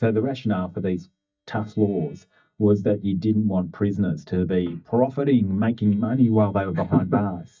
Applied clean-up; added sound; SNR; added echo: neural mask model DeepFilterNet 3.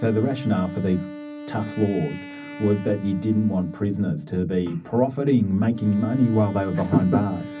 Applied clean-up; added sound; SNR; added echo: none; Wind instrument, woodwind instrument; 15 dB; reverberation time 0.4 s.